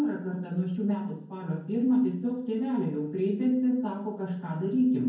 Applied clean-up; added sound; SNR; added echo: none; none; none; reverberation time 0.9 s.